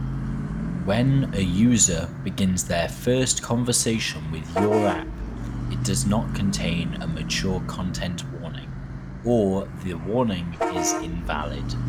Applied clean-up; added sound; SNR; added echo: none; Bus / Vehicle horn, car horn, honking; 5 dB; none.